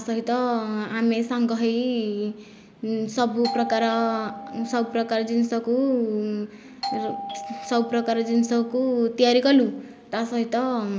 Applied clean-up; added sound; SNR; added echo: none; Doorbell; 11 dB; none.